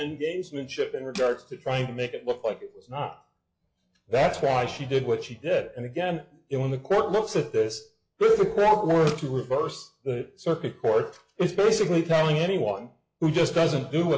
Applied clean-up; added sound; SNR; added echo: classical method log-MMSE.